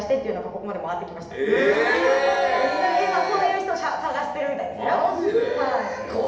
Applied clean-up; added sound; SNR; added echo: none; Wind instrument, woodwind instrument; 11 dB; reverberation time 0.8 s.